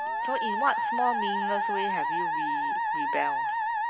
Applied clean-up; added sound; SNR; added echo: none; Musical instrument; -5 dB; none.